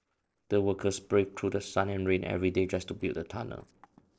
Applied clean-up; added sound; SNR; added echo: neural separator model SepFormer DNS4.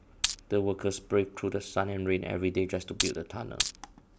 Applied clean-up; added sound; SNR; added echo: none; Glass; 2 dB; none.